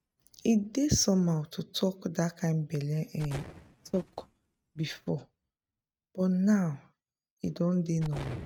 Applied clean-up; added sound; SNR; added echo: neural mask model RNNoise.